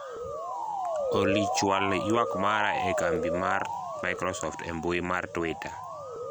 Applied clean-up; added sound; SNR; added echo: none; Motor vehicle (road) / Siren; 1 dB; none.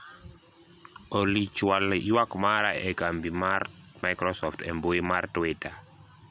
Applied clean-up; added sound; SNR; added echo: none; none; none; none.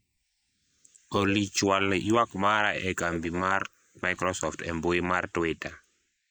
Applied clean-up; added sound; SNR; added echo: neural mask model Resemble Enhance denoiser.